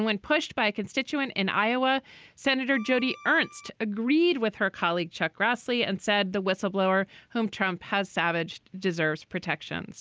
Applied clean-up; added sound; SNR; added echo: none; Bowed string instrument; 19 dB; none.